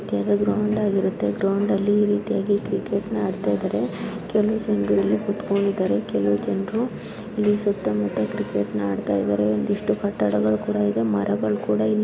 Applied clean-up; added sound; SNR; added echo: none; none; none; none.